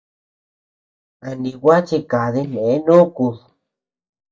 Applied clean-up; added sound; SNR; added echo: neural mask model DeepFilterNet 3.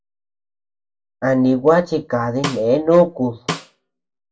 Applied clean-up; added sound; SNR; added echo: none; Snare drum; 11 dB; reverberation time 0.2 s.